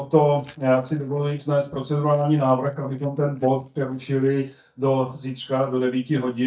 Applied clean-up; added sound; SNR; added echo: neural mask model DeepFilterNet 3.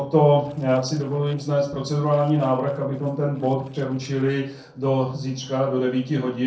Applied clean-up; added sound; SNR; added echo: neural separator model SepFormer DNS4.